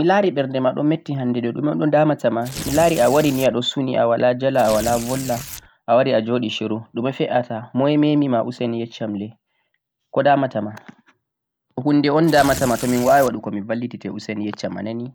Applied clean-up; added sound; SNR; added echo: none; Tearing; 12 dB; none.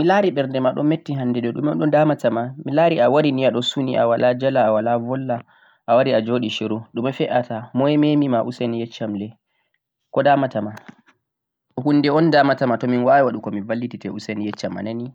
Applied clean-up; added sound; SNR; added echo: none; none; none; none.